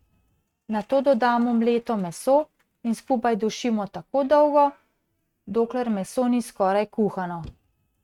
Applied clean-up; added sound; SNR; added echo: neural mask model RNNoise.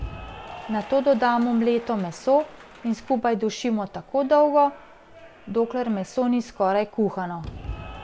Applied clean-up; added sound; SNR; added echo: none; Applause / Cheering; 17 dB; none.